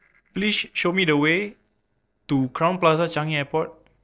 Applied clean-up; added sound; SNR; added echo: neural separator model SepFormer DNS4.